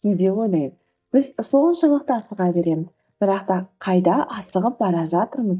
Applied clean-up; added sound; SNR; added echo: neural mask model DeepFilterNet 3.